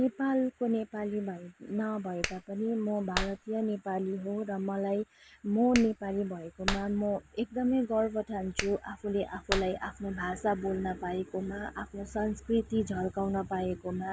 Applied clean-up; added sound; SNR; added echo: none; Clapping; 8 dB; none.